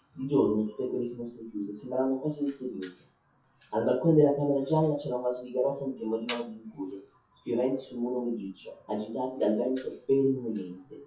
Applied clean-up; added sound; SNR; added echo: classical method WPE with log-MMSE.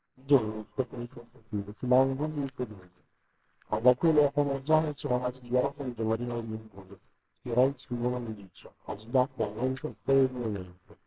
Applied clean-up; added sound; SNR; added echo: neural separator model SepFormer WHAMR!.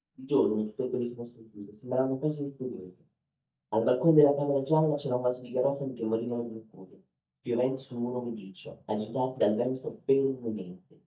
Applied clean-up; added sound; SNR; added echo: neural mask model DeepFilterNet 3.